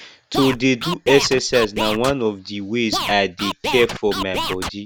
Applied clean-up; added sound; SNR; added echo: none; Scratching (performance technique); 6 dB; none.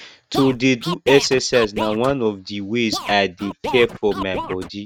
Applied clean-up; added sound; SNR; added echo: neural mask model RNNoise.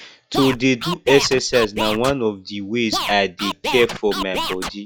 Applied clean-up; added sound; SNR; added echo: classical method log-MMSE.